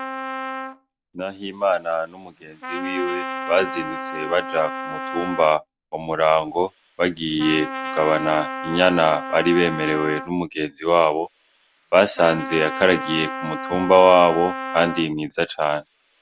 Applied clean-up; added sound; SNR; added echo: none; Trumpet; 10 dB; none.